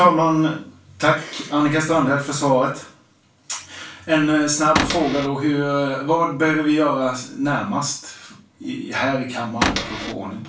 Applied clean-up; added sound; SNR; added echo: none; Cupboard open or close / Door; 3 dB; reverberation time 0.3 s.